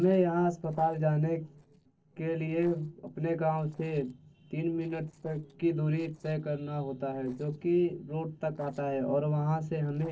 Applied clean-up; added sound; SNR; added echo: neural separator model SepFormer DNS4.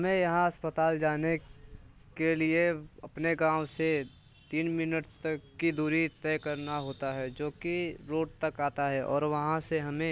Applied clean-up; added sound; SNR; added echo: none; none; none; none.